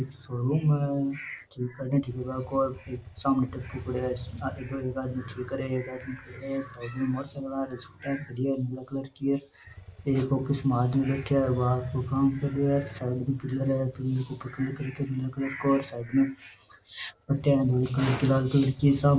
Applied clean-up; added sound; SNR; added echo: none; Motorcycle; 18 dB; none.